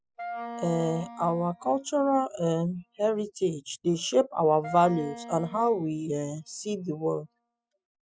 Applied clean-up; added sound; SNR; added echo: classical method spectral subtraction.